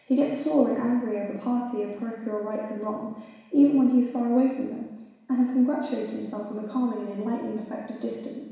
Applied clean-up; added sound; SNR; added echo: none; none; none; reverberation time 1.1 s.